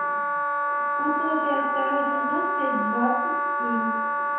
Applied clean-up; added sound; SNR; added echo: none; Wind instrument, woodwind instrument; -5 dB; reverberation time 0.9 s.